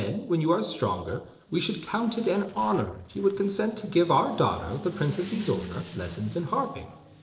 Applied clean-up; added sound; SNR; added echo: neural separator model SepFormer DNS4.